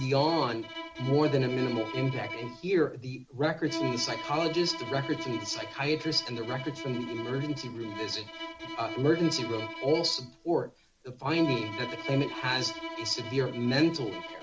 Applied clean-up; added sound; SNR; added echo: none; Bowed string instrument; 10 dB; none.